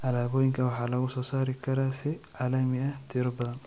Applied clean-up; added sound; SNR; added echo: none; none; none; none.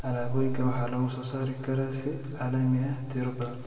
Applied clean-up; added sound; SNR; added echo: none; none; none; reverberation time 1.9 s.